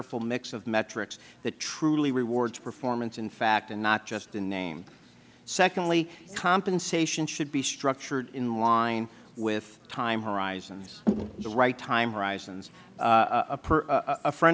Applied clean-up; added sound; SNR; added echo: none; none; none; none.